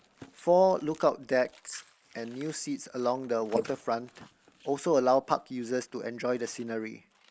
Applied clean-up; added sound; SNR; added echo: neural mask model Resemble Enhance denoiser.